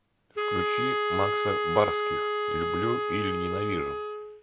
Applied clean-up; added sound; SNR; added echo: none; Wind instrument, woodwind instrument; -3 dB; none.